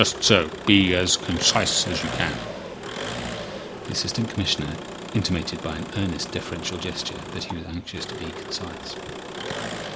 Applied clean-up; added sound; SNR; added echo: none; Engine; 8 dB; none.